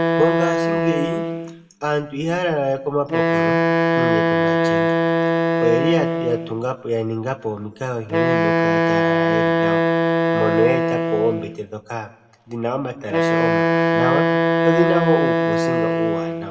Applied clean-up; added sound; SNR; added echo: none; Wind instrument, woodwind instrument; -5 dB; reverberation time 0.8 s.